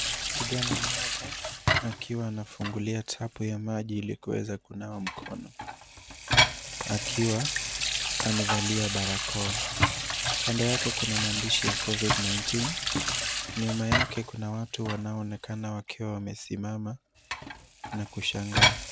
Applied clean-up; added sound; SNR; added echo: none; Sink (filling or washing) / Water tap, faucet; -2 dB; none.